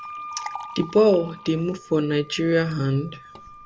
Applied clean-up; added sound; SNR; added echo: none; Wind instrument, woodwind instrument + Liquid; 16 dB; none.